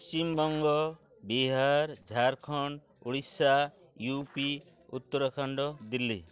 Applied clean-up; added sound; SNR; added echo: neural separator model SepFormer DNS4.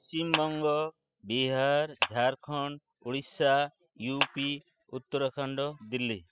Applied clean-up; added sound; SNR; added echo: classical method spectral subtraction.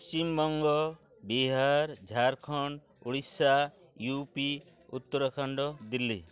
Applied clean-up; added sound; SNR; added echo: none; none; none; none.